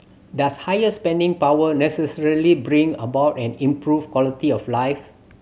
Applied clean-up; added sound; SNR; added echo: none; none; none; none.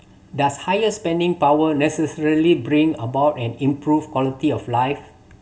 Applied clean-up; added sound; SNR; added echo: none; none; none; reverberation time 0.2 s.